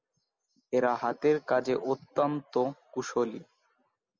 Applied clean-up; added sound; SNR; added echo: none; none; none; none.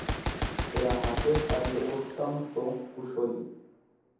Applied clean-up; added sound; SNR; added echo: none; Gunshot, gunfire; 3 dB; reverberation time 0.9 s.